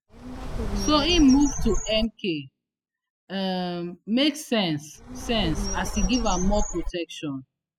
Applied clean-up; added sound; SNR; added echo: classical method spectral subtraction.